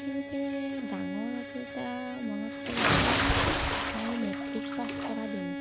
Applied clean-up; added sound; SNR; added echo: none; Bowed string instrument + Bathtub (filling or washing) / Splash, splatter; -5 dB; none.